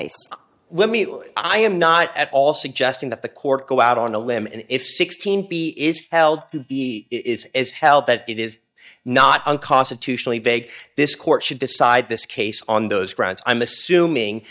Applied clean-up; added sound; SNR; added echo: neural mask model DeepFilterNet 3.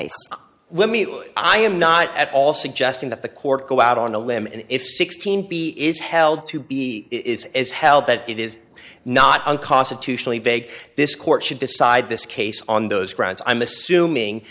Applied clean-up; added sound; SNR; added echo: neural mask model Resemble Enhance denoiser.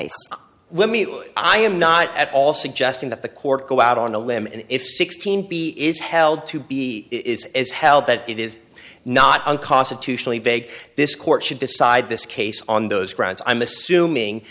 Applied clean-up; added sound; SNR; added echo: none; none; none; none.